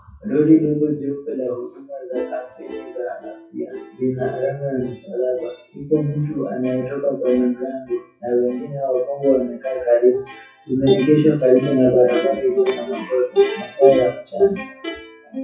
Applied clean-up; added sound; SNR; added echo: classical method WPE with log-MMSE.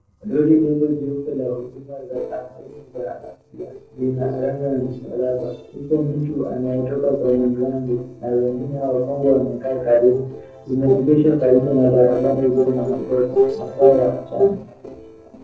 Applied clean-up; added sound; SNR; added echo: neural separator model SepFormer DNS4.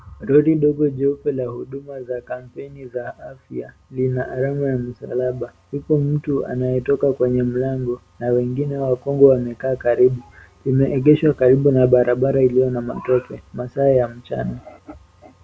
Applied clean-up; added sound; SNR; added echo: none; none; none; none.